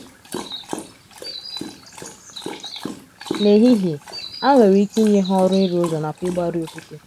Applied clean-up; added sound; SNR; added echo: none; Dog + Chirp, tweet; 14 dB; none.